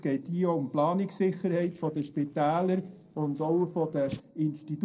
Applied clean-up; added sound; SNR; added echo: neural separator model SepFormer DNS4.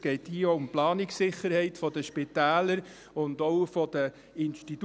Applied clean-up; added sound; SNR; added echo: none; none; none; none.